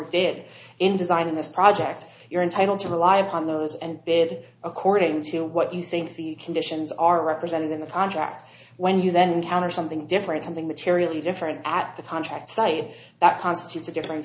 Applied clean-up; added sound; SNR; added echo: none; none; none; none.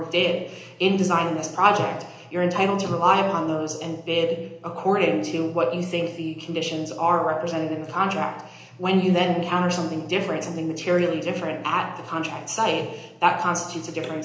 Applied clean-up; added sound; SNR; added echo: none; none; none; reverberation time 0.8 s.